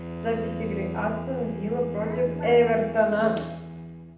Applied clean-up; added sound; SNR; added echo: none; Bowed string instrument; 8 dB; reverberation time 0.8 s.